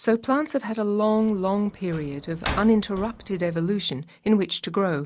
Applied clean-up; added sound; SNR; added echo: none; Slam; 13 dB; none.